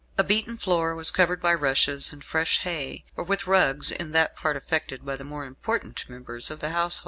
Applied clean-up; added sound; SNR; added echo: none; none; none; none.